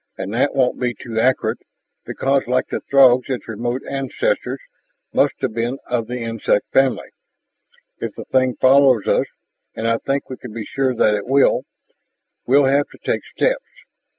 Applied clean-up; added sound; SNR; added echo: none; none; none; none.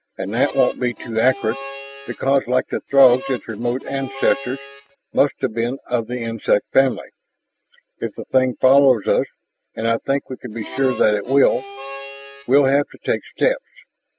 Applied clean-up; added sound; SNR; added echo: none; Harmonica; 14 dB; none.